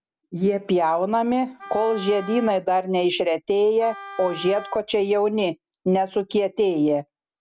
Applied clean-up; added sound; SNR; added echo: none; Wind instrument, woodwind instrument; 18 dB; none.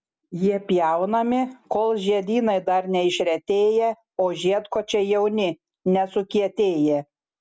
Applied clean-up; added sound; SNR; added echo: none; none; none; none.